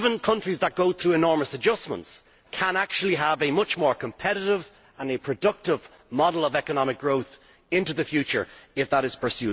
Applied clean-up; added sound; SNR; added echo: none; none; none; none.